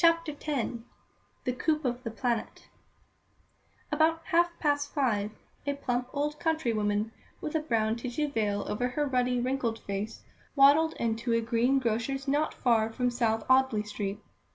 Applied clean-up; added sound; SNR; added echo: none; none; none; none.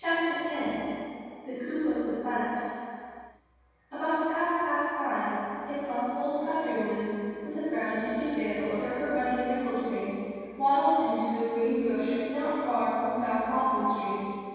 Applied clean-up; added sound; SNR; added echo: none; none; none; reverberation time 2.2 s.